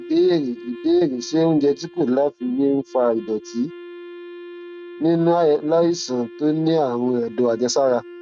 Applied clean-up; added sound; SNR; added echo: neural mask model RNNoise.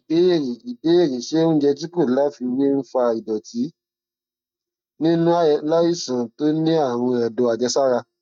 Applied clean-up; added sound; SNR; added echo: neural mask model DeepFilterNet 3.